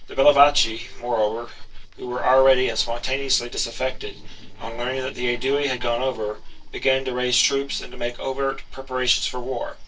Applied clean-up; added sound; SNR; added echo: neural separator model SepFormer DNS4.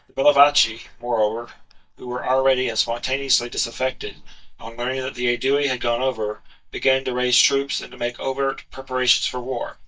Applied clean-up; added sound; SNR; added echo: neural mask model DeepFilterNet 3.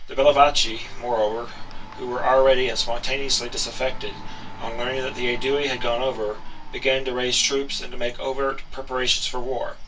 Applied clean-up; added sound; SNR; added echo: none; Domestic sounds, home sounds; 19 dB; reverberation time 0.2 s.